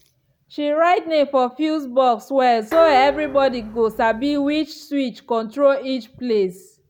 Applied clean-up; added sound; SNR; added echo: none; Dishes, pots, and pans; 15 dB; none.